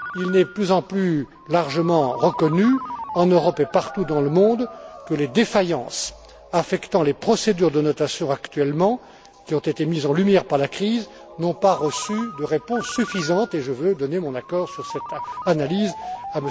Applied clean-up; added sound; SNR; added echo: none; Ringtone; 15 dB; none.